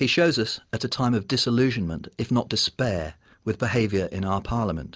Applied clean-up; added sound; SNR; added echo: none; none; none; none.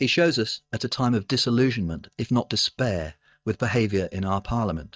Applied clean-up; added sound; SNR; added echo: neural mask model DeepFilterNet 3.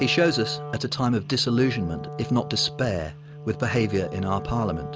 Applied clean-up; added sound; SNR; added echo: none; Wind instrument, woodwind instrument; 10 dB; none.